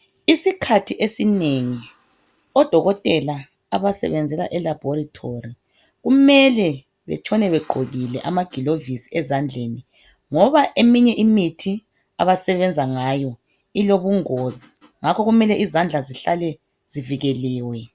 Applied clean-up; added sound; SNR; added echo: none; none; none; none.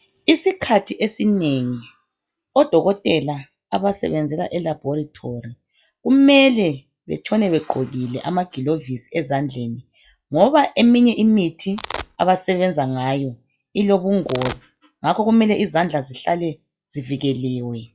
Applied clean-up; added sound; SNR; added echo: classical method log-MMSE.